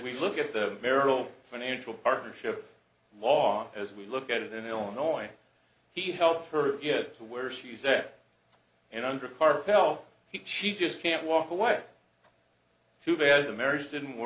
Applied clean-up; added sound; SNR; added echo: none; none; none; none.